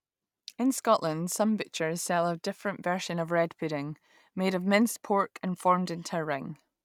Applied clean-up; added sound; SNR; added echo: none; none; none; none.